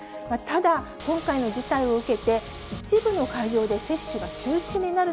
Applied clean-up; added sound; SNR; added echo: none; Engine / Car; 16 dB; none.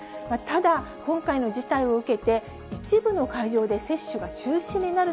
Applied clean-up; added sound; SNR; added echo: none; none; none; none.